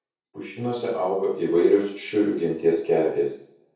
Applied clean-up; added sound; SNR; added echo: none; none; none; reverberation time 0.6 s.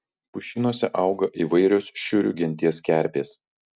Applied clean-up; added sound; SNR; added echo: none; none; none; none.